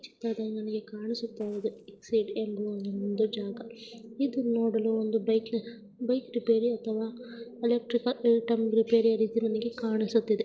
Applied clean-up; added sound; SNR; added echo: neural separator model SepFormer DNS4.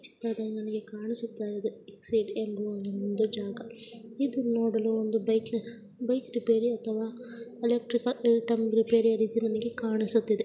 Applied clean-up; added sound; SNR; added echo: none; none; none; none.